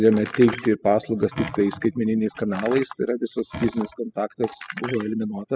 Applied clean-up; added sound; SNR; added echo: classical method spectral subtraction.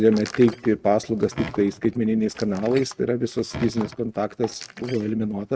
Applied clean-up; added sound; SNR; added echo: neural mask model RNNoise.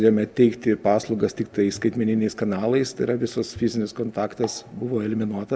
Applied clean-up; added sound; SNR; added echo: none; none; none; none.